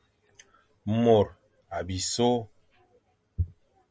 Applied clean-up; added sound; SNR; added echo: none; none; none; none.